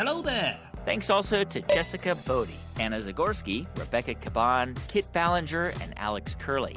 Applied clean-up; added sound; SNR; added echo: none; Dishes, pots, and pans; 7 dB; none.